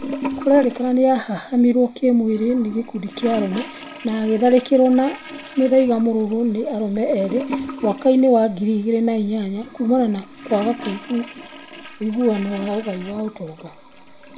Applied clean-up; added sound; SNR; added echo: none; Toilet flush / Gurgling; 14 dB; none.